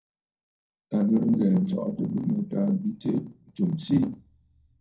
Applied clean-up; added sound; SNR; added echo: none; none; none; reverberation time 0.2 s.